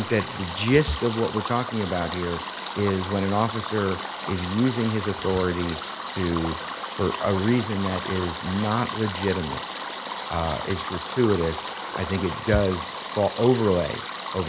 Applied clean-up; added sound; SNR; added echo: none; Stream; 8 dB; none.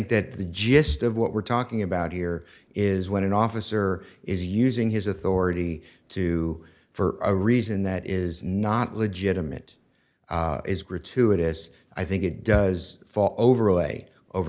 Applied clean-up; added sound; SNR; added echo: none; none; none; none.